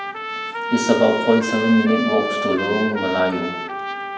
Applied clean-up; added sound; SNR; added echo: none; Trumpet; 6 dB; reverberation time 0.9 s.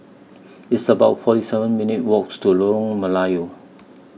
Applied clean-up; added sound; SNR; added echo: none; none; none; none.